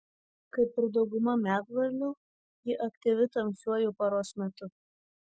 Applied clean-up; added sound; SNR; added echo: none; none; none; none.